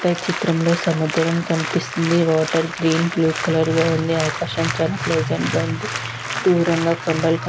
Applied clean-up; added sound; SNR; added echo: none; Applause; 9 dB; none.